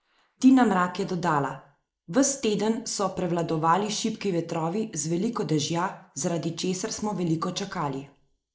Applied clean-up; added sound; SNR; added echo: neural mask model Resemble Enhance denoiser.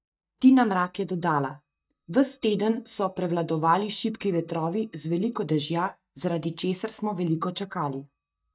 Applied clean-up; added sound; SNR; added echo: neural mask model DeepFilterNet 3.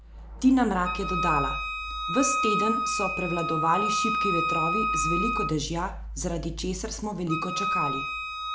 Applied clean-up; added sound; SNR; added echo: none; Wind instrument, woodwind instrument; 1 dB; none.